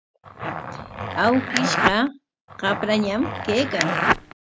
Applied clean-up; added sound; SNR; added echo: none; Zipper (clothing); 1 dB; none.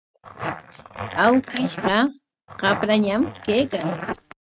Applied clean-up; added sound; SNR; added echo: neural mask model RNNoise.